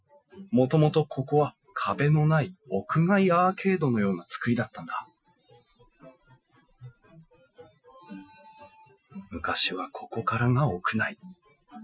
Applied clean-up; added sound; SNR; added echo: classical method Wiener filter.